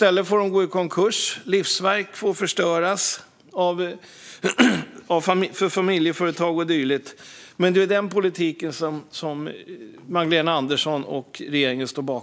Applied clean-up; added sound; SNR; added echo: none; none; none; none.